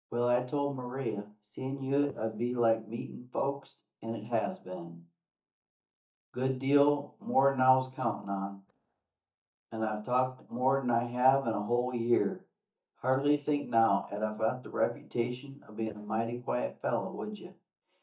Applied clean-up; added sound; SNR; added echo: neural mask model DeepFilterNet 3.